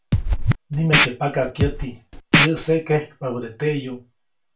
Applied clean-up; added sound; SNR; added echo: none; Scratching (performance technique); -4 dB; reverberation time 0.3 s.